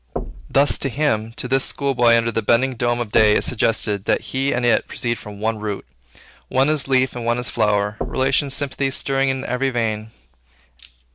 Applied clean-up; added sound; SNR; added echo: none; Knock; 13 dB; none.